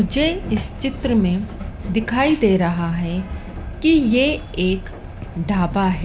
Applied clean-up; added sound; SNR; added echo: none; Train; 11 dB; none.